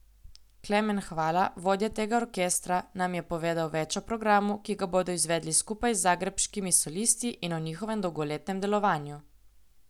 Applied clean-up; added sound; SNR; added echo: none; none; none; none.